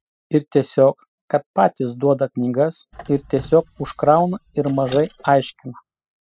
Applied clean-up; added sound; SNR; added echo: classical method spectral subtraction.